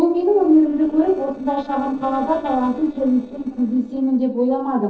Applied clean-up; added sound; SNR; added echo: neural separator model SepFormer DNS4.